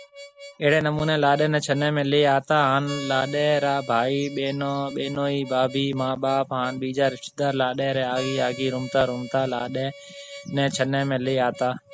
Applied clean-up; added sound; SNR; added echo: none; Harmonica; 18 dB; none.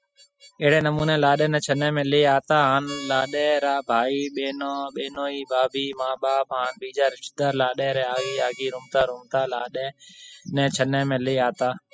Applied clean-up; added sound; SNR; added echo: classical method spectral subtraction.